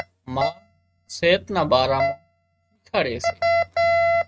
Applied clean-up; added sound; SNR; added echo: neural mask model RNNoise.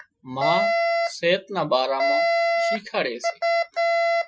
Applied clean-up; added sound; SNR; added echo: classical method Wiener filter.